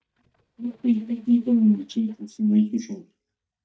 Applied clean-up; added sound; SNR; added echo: neural mask model DeepFilterNet 3.